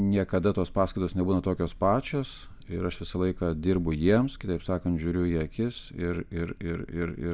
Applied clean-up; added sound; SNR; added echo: none; none; none; none.